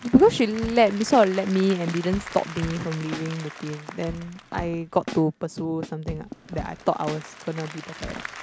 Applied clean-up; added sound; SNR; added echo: none; Applause / Crowd + Drum / Drum kit; 13 dB; none.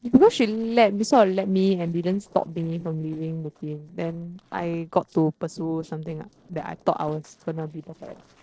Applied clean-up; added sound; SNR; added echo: neural separator model SepFormer DNS4.